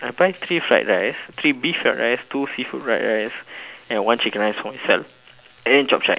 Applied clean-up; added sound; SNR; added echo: none; none; none; none.